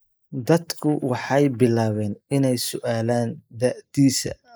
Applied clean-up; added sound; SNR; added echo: neural mask model Resemble Enhance denoiser.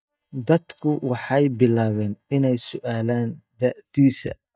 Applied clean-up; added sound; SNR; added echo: neural mask model DeepFilterNet 3.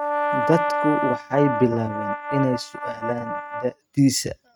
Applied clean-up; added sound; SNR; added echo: neural mask model RNNoise.